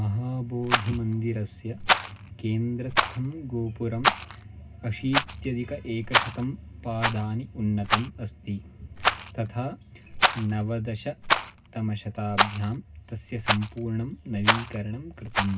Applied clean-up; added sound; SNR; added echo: none; Rattle; -1 dB; reverberation time 0.4 s.